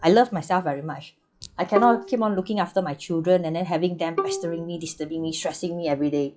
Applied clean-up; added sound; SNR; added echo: classical method log-MMSE.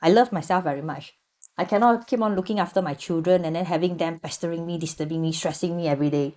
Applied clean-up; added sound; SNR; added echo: neural mask model Resemble Enhance denoiser.